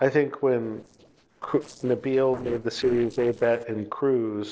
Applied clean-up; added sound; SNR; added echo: neural separator model SepFormer DNS4.